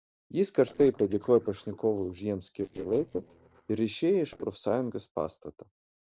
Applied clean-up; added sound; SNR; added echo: neural separator model SepFormer DNS4.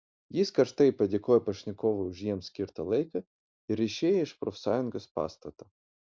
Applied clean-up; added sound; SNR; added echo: none; none; none; none.